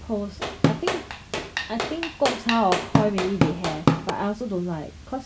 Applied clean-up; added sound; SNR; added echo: none; Drum / Drum kit; -2 dB; none.